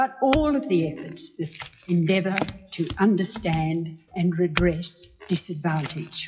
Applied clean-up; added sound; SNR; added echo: classical method WPE with log-MMSE.